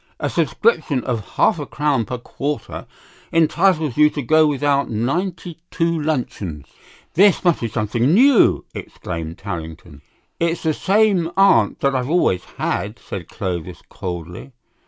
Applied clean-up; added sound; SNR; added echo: none; none; none; none.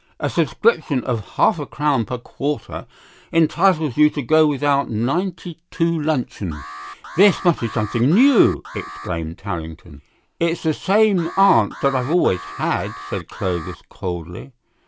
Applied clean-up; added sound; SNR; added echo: none; Alarm; 15 dB; none.